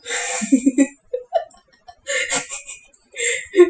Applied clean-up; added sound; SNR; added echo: classical method Wiener filter.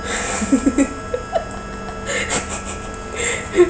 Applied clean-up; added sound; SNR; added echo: none; Harmonica; 15 dB; none.